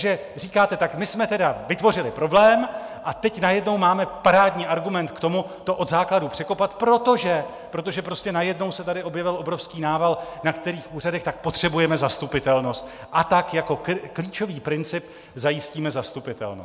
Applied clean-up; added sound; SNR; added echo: none; none; none; none.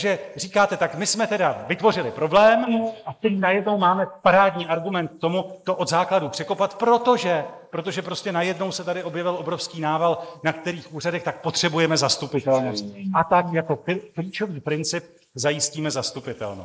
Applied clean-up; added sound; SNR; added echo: neural mask model Resemble Enhance denoiser.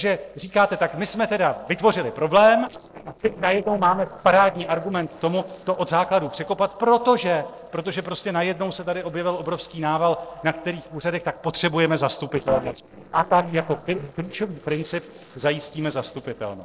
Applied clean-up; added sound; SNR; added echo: neural separator model SepFormer DNS4.